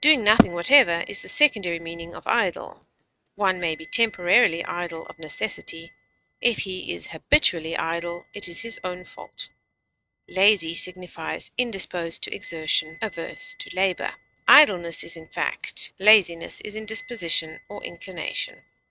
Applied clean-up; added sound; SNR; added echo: neural mask model RNNoise.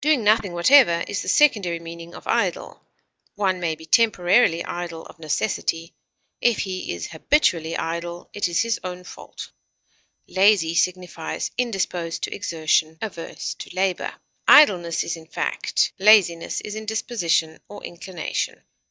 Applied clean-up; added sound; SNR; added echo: neural mask model DeepFilterNet 3.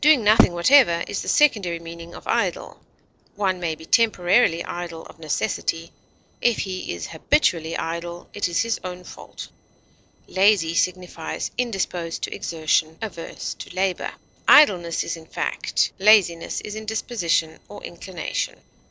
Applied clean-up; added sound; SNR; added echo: neural separator model SepFormer DNS4.